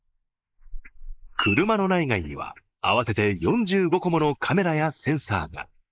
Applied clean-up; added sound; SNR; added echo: neural mask model Resemble Enhance denoiser.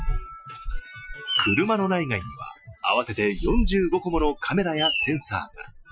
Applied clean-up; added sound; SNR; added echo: classical method Wiener filter.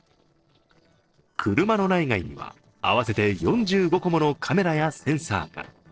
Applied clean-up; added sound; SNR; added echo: neural separator model SepFormer DNS4.